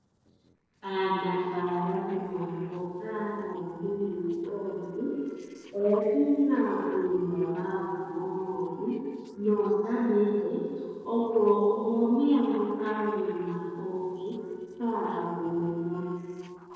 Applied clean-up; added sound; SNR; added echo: neural separator model SepFormer DNS4.